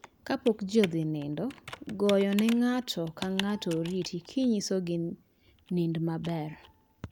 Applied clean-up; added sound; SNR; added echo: none; Computer keyboard; 16 dB; none.